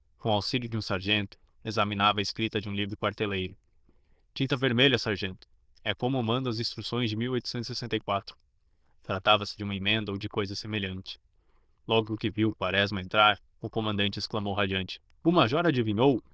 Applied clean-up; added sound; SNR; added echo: neural diffusion model UNIVERSE++.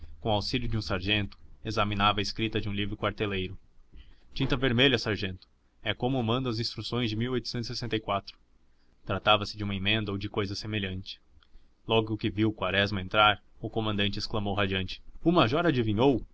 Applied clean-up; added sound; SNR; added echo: none; none; none; none.